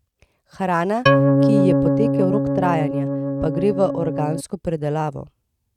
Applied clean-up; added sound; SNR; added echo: neural mask model RNNoise.